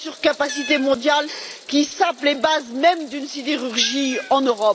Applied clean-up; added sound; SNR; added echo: none; Meow; 17 dB; none.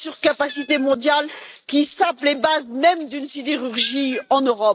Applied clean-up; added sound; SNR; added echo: neural mask model RNNoise.